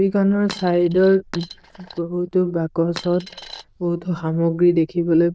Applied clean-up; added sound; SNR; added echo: neural diffusion model UNIVERSE++.